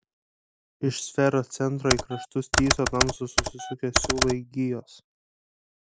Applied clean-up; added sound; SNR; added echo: none; Computer keyboard; -1 dB; none.